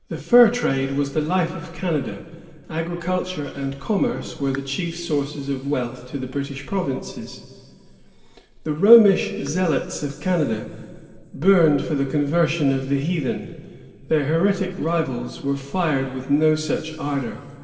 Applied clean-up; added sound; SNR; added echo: neural separator model SepFormer DNS4.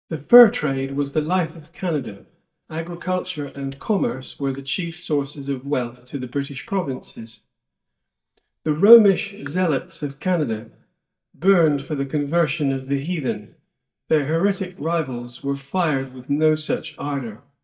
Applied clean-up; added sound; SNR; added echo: neural mask model DeepFilterNet 3.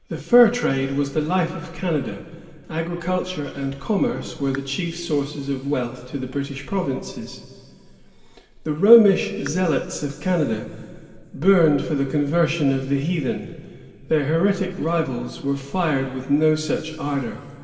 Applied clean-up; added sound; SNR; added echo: none; Raindrop / Drip; 20 dB; reverberation time 3.0 s.